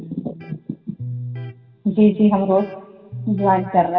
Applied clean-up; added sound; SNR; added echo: none; Electric guitar; 14 dB; reverberation time 2.0 s.